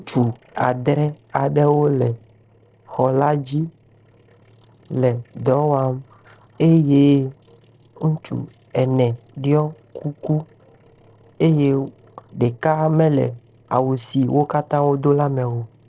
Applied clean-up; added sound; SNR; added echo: neural separator model SepFormer DNS4.